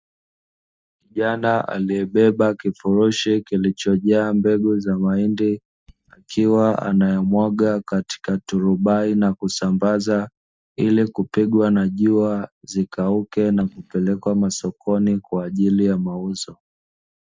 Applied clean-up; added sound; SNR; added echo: neural mask model DeepFilterNet 3.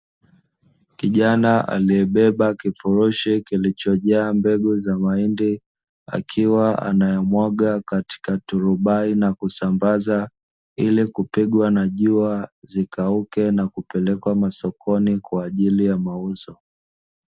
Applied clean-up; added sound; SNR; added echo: none; none; none; none.